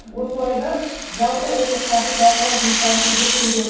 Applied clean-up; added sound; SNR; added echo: none; Rattle (instrument); 2 dB; reverberation time 0.7 s.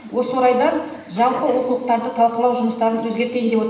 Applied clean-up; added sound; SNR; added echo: none; none; none; none.